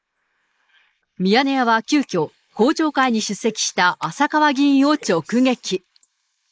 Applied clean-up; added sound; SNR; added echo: neural mask model Resemble Enhance denoiser.